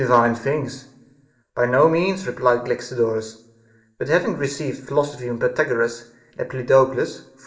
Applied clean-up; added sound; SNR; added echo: none; none; none; reverberation time 0.6 s.